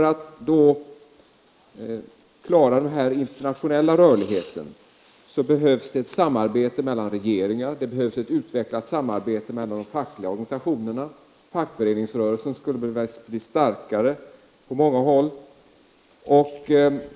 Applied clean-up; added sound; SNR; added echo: neural mask model Resemble Enhance denoiser.